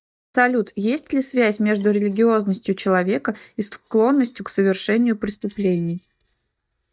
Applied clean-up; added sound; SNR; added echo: neural mask model DeepFilterNet 3.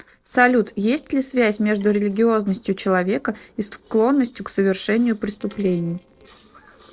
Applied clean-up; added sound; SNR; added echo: neural separator model SepFormer DNS4.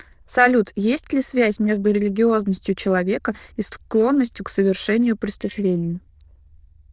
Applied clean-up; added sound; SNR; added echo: neural diffusion model UNIVERSE++.